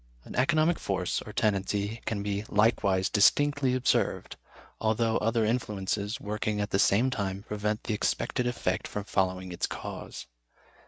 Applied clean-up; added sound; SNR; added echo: neural mask model RNNoise.